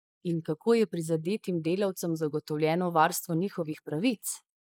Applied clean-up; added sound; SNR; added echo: neural mask model Resemble Enhance denoiser.